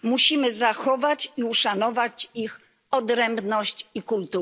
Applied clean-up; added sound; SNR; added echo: none; none; none; none.